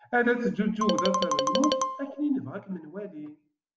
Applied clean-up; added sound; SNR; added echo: none; Marimba, xylophone; -1 dB; none.